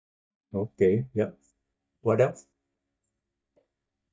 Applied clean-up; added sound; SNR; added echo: neural mask model DeepFilterNet 3.